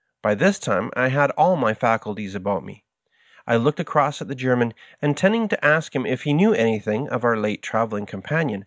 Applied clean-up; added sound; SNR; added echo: none; none; none; none.